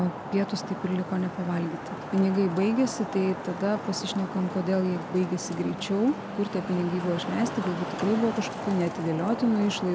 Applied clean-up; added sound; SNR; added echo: none; Traffic noise, roadway noise; 8 dB; none.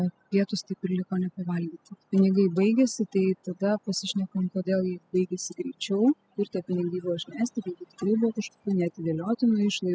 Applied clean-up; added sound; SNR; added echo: classical method spectral subtraction.